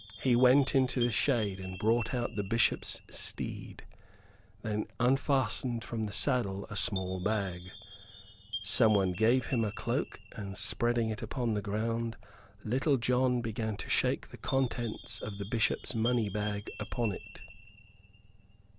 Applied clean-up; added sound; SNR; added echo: none; Chime; 12 dB; none.